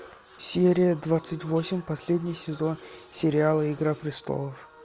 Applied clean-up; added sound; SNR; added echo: none; none; none; none.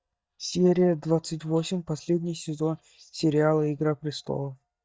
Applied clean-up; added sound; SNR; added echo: neural mask model DeepFilterNet 3.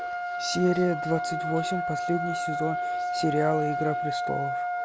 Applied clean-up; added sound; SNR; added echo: none; Trumpet; 0 dB; none.